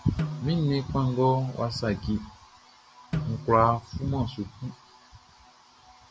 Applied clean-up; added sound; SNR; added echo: none; Snare drum; 10 dB; none.